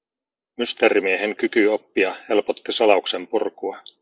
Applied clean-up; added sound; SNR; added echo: none; none; none; none.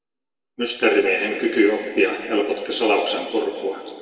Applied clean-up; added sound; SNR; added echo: none; none; none; reverberation time 2.2 s.